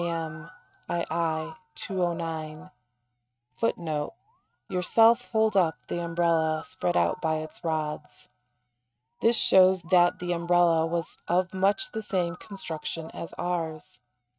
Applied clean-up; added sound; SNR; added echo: neural mask model RNNoise.